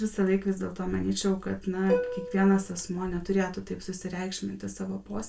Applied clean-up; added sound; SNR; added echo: none; Plucked string instrument; 5 dB; reverberation time 0.2 s.